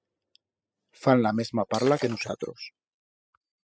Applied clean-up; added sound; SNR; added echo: classical method spectral subtraction.